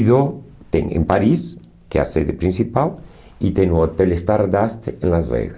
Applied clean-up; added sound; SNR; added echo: none; none; none; none.